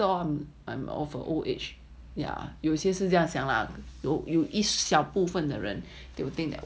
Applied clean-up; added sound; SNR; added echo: none; none; none; none.